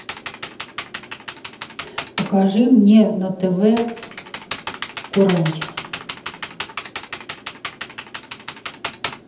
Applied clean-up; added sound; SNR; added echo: none; Computer keyboard; 11 dB; reverberation time 0.8 s.